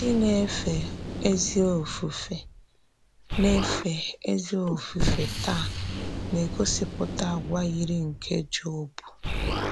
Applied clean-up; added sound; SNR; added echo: none; Explosion; 4 dB; none.